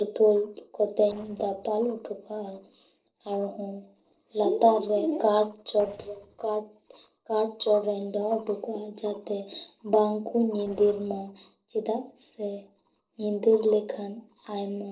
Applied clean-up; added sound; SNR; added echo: neural separator model SepFormer DNS4.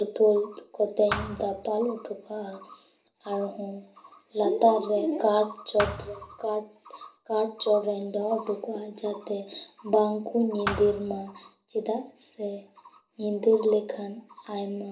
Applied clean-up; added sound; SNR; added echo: none; Thump, thud; 9 dB; reverberation time 0.3 s.